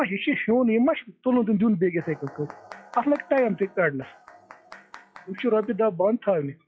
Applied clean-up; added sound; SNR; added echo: classical method log-MMSE.